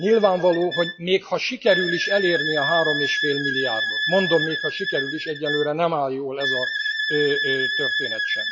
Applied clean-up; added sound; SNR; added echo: classical method log-MMSE.